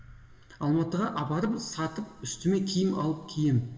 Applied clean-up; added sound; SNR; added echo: none; none; none; reverberation time 1.7 s.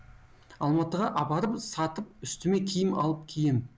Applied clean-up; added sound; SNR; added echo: none; none; none; none.